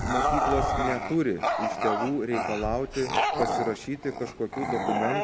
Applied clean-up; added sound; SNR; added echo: none; Bark / Growling; -1 dB; none.